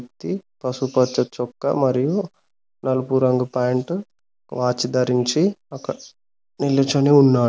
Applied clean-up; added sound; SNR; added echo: none; none; none; none.